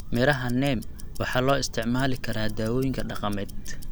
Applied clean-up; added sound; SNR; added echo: none; Tick-tock; 4 dB; none.